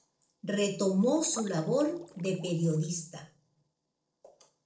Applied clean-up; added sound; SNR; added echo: neural separator model SepFormer DNS4.